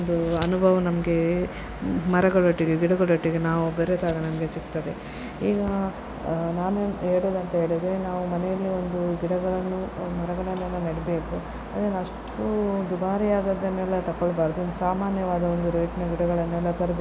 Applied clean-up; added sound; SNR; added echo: none; none; none; none.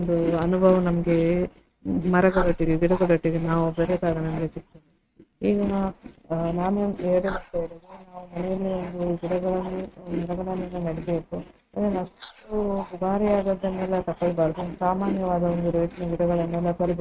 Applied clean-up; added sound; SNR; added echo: neural mask model RNNoise.